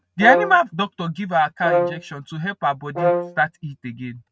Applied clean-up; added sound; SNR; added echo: neural mask model RNNoise.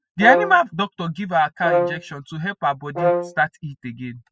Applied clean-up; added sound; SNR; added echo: classical method spectral subtraction.